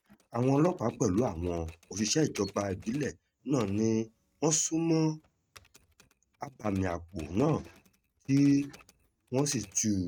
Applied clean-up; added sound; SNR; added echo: neural mask model RNNoise.